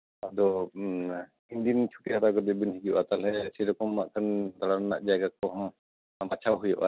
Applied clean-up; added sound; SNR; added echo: none; none; none; none.